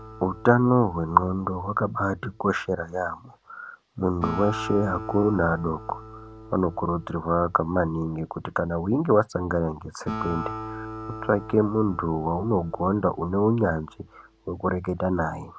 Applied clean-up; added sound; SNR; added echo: none; Acoustic guitar; 14 dB; none.